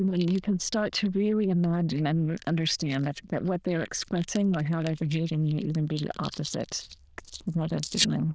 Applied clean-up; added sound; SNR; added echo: neural diffusion model UNIVERSE++.